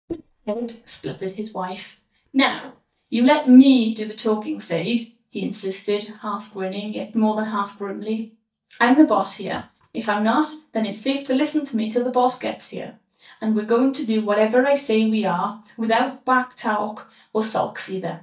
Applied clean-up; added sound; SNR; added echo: neural mask model DeepFilterNet 3.